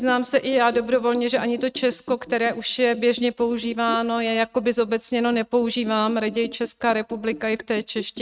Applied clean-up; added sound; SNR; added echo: neural mask model RNNoise.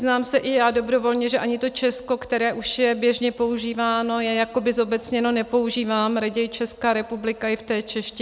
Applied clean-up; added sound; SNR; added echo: none; none; none; none.